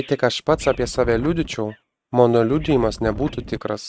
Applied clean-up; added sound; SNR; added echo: neural mask model RNNoise.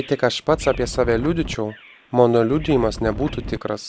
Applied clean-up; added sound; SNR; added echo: none; Wind + Bird vocalization, bird call, bird song; 12 dB; none.